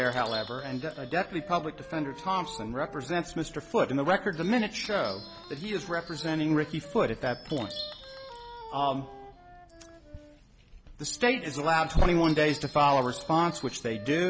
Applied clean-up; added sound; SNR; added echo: none; Chime + Wind instrument, woodwind instrument; 16 dB; none.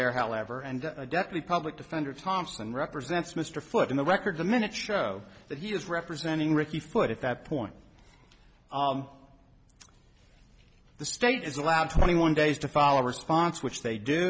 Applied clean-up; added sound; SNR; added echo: none; none; none; none.